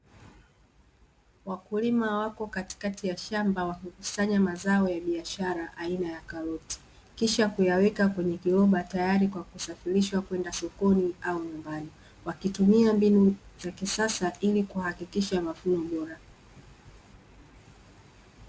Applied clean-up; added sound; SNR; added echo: none; none; none; none.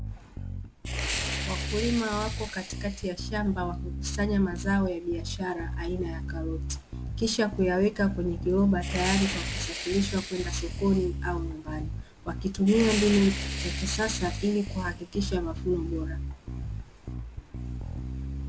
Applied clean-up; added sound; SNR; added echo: none; Bass guitar + Fire; 4 dB; none.